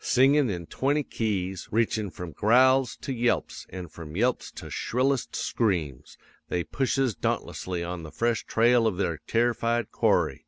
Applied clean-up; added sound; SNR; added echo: none; none; none; none.